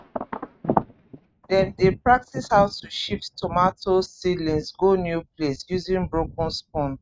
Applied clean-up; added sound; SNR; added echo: neural mask model RNNoise.